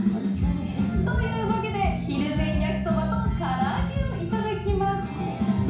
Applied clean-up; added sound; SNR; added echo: none; none; none; reverberation time 0.6 s.